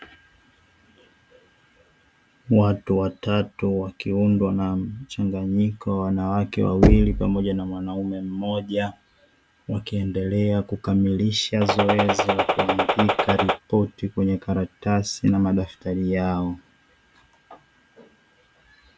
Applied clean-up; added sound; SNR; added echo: none; Gunshot, gunfire + Knock; -2 dB; none.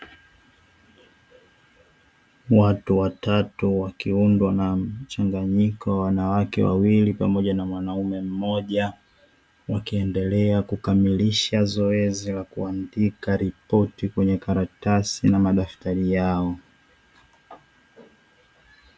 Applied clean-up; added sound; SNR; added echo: none; none; none; none.